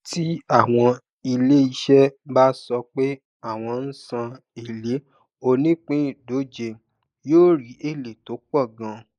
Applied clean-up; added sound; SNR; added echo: neural mask model Resemble Enhance denoiser.